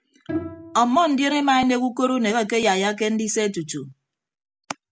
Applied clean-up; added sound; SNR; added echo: none; Bowed string instrument; 14 dB; none.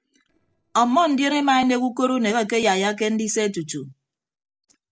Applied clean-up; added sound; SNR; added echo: neural separator model SepFormer DNS4.